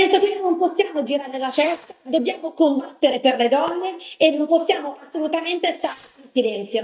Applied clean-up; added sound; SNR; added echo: neural mask model DeepFilterNet 3.